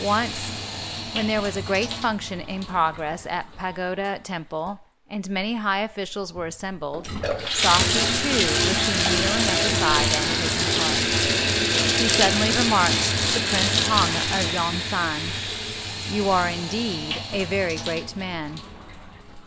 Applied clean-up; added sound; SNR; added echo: none; Bathtub (filling or washing) / Water tap, faucet; -2 dB; none.